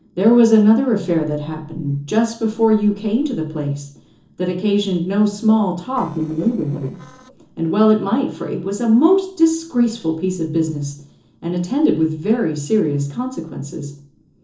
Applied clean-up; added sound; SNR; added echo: neural separator model SepFormer DNS4.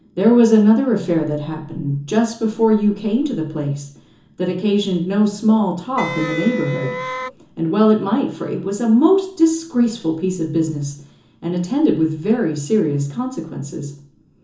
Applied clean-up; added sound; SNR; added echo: none; Wind instrument, woodwind instrument; 8 dB; reverberation time 0.7 s.